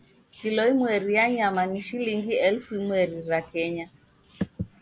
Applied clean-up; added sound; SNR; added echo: none; none; none; none.